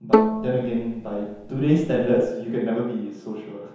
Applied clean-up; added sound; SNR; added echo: none; Bowed string instrument; 1 dB; reverberation time 0.9 s.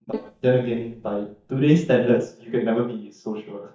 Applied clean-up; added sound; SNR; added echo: neural mask model DeepFilterNet 3.